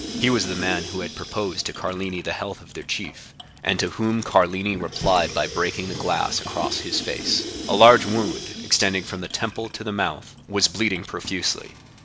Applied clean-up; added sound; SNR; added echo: none; Sink (filling or washing) / Water tap, faucet; 11 dB; none.